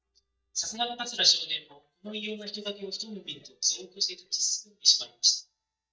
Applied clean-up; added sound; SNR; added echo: neural mask model DeepFilterNet 3.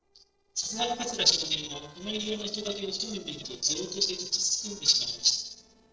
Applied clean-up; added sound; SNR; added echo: neural separator model SepFormer DNS4.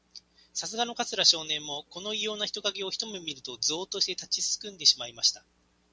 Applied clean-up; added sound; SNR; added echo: none; none; none; none.